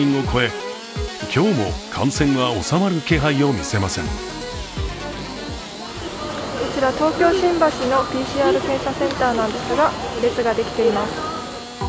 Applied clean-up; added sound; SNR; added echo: none; Engine starting / Sawing; 14 dB; none.